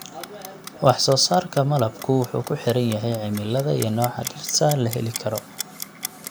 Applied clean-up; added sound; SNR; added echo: none; Clock; 14 dB; none.